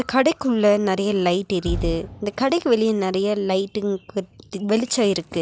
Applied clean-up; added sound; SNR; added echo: none; Fireworks; 12 dB; none.